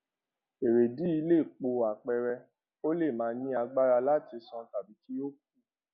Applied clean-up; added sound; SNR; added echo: none; none; none; none.